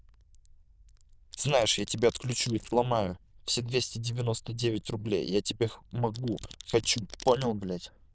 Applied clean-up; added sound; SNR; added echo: neural diffusion model UNIVERSE++.